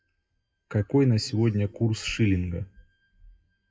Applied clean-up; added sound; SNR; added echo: classical method WPE with log-MMSE.